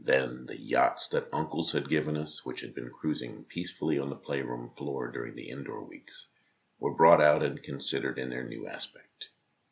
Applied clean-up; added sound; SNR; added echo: none; none; none; none.